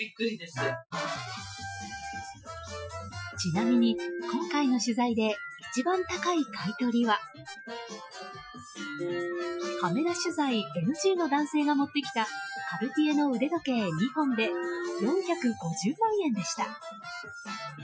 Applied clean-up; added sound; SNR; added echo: classical method Wiener filter.